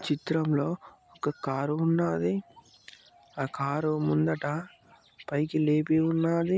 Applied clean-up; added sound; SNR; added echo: none; none; none; none.